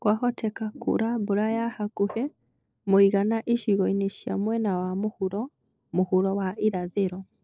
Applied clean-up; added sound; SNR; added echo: neural separator model SepFormer DNS4.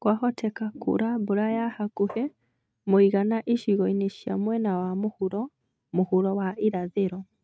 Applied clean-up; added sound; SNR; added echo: neural mask model RNNoise.